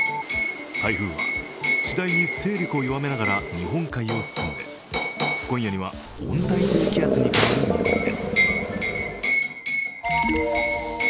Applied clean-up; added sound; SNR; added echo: none; Animal + Liquid; -4 dB; none.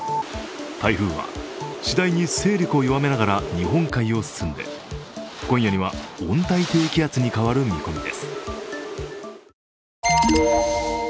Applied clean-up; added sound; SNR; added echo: none; none; none; none.